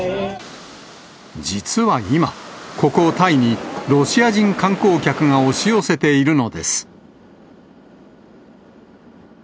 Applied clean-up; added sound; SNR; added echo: none; none; none; none.